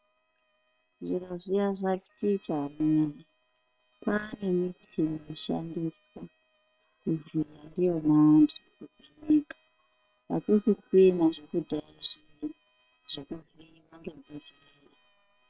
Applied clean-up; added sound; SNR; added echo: neural separator model SepFormer WHAM!.